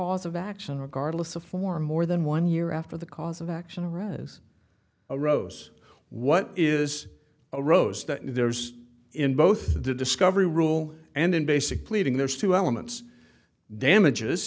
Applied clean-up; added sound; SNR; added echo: none; none; none; none.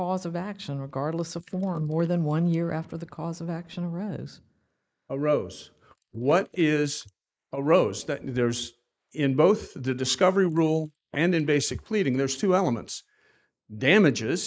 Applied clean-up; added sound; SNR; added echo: neural mask model Resemble Enhance denoiser.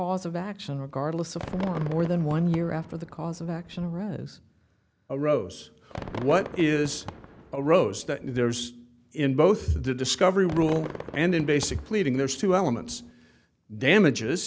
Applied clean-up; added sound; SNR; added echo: none; Fireworks; 17 dB; none.